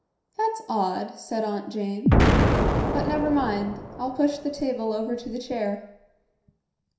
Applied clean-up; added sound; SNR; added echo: none; Explosion; -1 dB; reverberation time 0.7 s.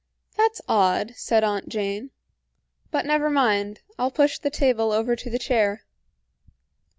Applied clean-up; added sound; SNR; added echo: none; none; none; none.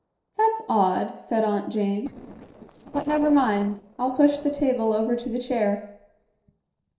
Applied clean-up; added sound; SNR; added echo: neural separator model SepFormer DNS4.